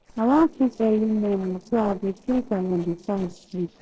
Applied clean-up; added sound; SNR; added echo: neural separator model SepFormer DNS4.